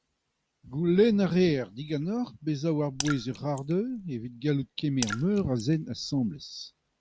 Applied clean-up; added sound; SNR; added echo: none; Raindrop / Splash, splatter; 12 dB; none.